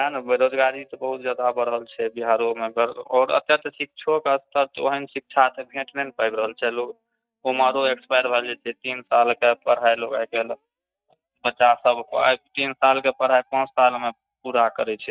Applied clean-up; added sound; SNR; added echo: neural mask model DeepFilterNet 3.